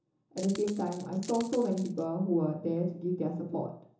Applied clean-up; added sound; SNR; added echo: none; Coin (dropping); 17 dB; reverberation time 0.6 s.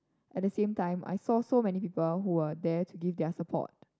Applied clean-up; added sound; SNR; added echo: none; none; none; none.